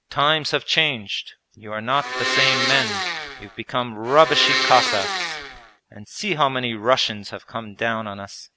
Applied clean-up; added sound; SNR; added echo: none; Domestic sounds, home sounds; 1 dB; none.